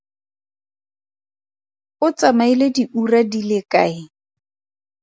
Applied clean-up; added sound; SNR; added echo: none; none; none; none.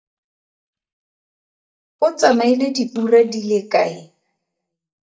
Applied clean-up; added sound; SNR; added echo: neural mask model DeepFilterNet 3.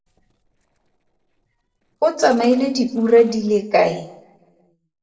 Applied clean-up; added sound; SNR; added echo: neural separator model SepFormer DNS4.